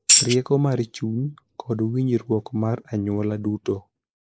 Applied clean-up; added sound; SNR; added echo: neural mask model Resemble Enhance denoiser.